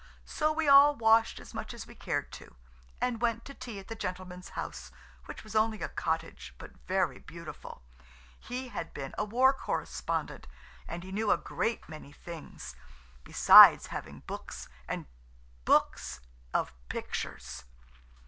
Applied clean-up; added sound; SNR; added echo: none; none; none; none.